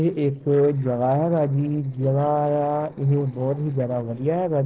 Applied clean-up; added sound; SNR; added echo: neural separator model SepFormer DNS4.